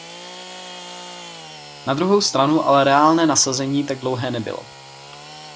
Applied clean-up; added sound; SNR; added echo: none; Sawing / Engine; 17 dB; none.